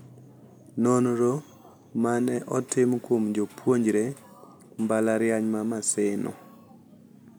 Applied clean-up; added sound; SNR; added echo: none; none; none; none.